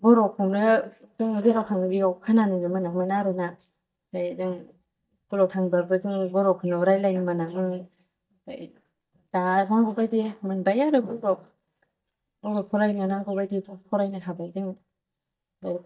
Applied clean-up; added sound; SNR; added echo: neural mask model DeepFilterNet 3.